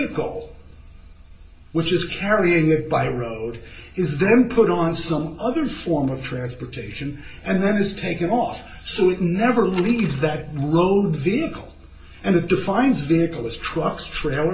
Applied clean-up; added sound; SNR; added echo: none; Bicycle; 19 dB; reverberation time 0.2 s.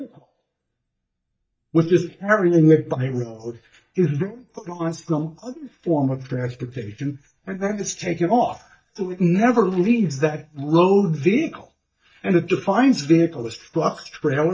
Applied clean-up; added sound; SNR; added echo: neural mask model DeepFilterNet 3.